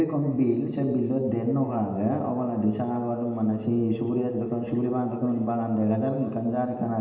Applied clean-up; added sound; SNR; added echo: none; none; none; reverberation time 1.2 s.